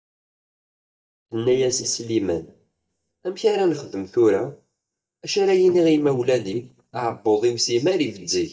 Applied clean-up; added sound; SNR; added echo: neural mask model DeepFilterNet 3.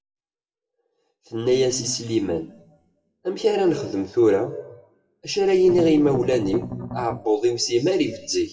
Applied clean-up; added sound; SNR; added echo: classical method WPE with log-MMSE.